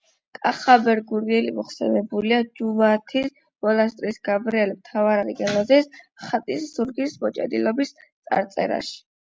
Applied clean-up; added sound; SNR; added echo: none; none; none; none.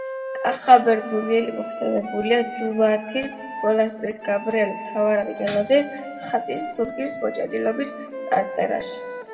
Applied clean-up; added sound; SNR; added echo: none; Wind instrument, woodwind instrument; 11 dB; reverberation time 1.2 s.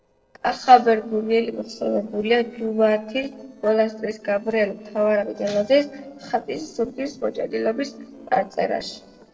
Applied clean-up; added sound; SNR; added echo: neural separator model SepFormer DNS4.